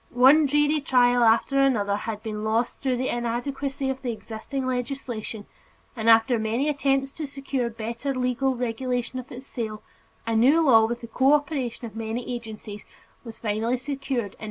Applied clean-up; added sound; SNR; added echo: none; none; none; none.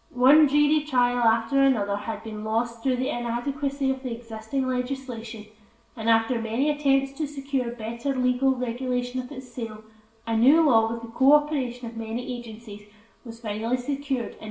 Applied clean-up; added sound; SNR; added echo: none; none; none; reverberation time 0.7 s.